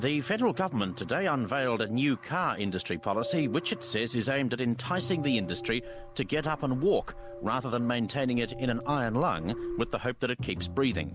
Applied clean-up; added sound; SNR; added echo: none; Meow; 18 dB; none.